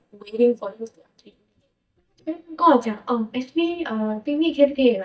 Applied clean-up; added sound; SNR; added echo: neural mask model DeepFilterNet 3.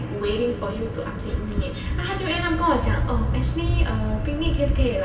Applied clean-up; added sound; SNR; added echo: none; Electric guitar; 15 dB; reverberation time 1.9 s.